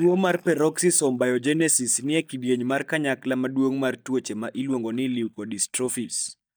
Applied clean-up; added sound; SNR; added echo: neural mask model DeepFilterNet 3.